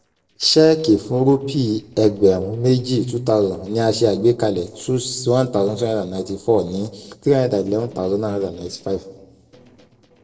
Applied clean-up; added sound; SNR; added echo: neural separator model SepFormer DNS4.